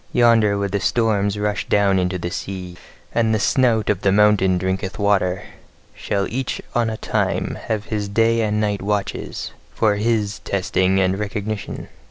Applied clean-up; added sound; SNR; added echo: none; none; none; none.